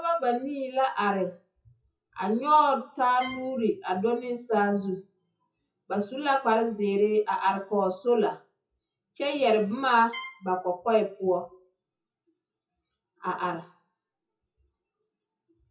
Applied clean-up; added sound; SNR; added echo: classical method WPE with log-MMSE.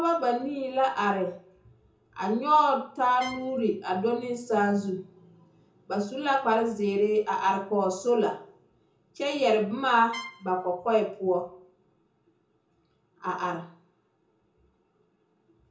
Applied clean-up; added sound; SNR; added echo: none; Trumpet; 15 dB; reverberation time 0.5 s.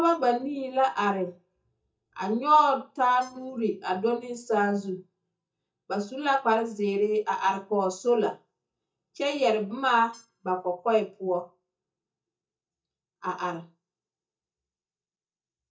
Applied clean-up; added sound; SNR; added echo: neural mask model DeepFilterNet 3.